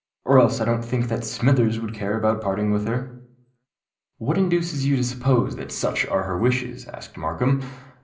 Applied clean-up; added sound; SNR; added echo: none; none; none; reverberation time 0.5 s.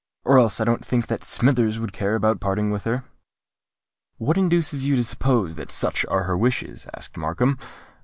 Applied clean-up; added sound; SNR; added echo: none; none; none; none.